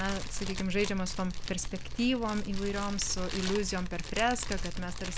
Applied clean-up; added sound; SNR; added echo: none; Fire; 3 dB; none.